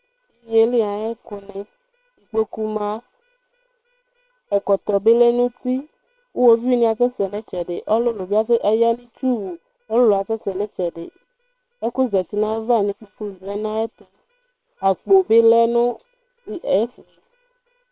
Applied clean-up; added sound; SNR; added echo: neural separator model SepFormer WHAM!.